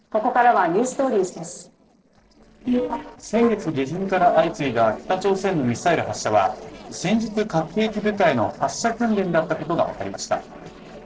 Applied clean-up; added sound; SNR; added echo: neural separator model SepFormer DNS4.